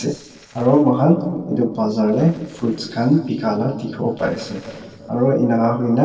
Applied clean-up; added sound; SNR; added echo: neural separator model SepFormer DNS4.